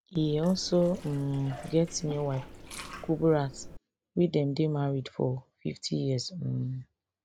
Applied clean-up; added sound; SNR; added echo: none; Liquid; 15 dB; none.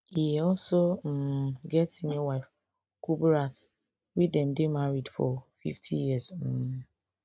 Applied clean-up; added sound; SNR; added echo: none; none; none; none.